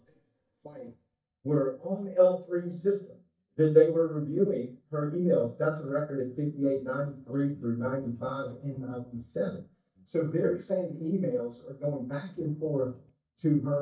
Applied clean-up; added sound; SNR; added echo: neural mask model DeepFilterNet 3.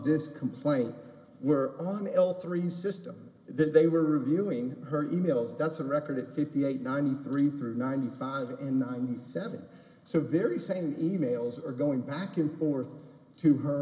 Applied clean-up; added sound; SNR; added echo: none; none; none; none.